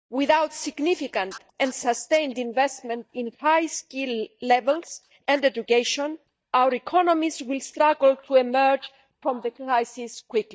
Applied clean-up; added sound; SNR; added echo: neural mask model DeepFilterNet 3.